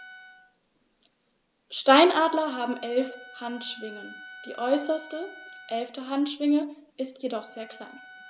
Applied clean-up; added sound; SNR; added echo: none; Wind instrument, woodwind instrument; 20 dB; none.